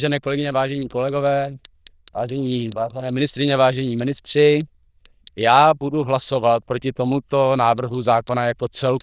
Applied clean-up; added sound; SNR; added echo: neural diffusion model UNIVERSE++.